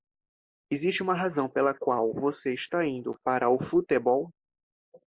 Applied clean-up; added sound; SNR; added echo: neural mask model Resemble Enhance denoiser.